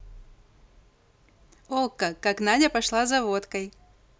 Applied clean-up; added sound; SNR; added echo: none; none; none; none.